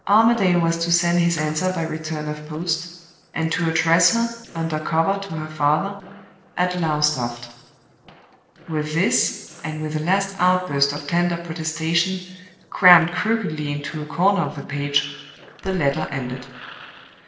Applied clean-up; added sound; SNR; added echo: neural separator model SepFormer DNS4.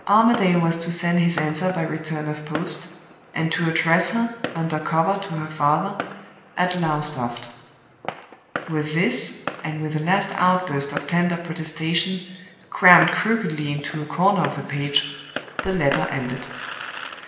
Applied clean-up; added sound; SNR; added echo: none; Fireworks; 14 dB; reverberation time 1.1 s.